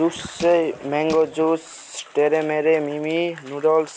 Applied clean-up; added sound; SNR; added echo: none; Crushing; 18 dB; none.